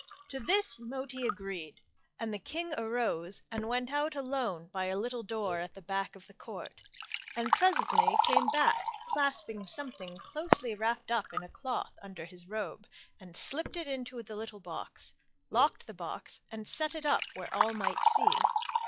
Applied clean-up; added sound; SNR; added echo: classical method log-MMSE.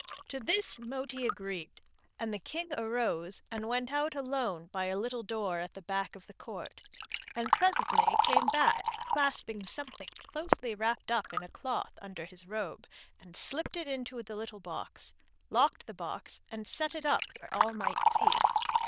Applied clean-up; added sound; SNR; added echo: neural diffusion model UNIVERSE++.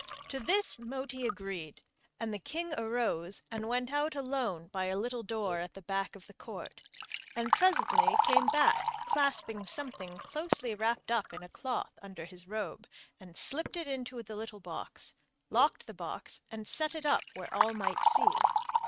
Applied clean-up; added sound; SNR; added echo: neural mask model RNNoise.